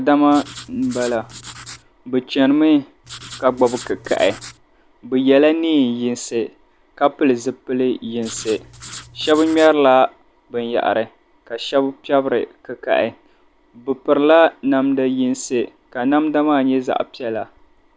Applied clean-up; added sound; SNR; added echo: none; Writing; 18 dB; none.